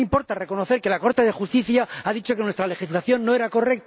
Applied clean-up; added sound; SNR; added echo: none; none; none; none.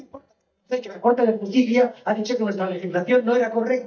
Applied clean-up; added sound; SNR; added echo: neural mask model DeepFilterNet 3.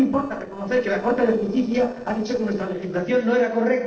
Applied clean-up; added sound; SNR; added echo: neural separator model SepFormer DNS4.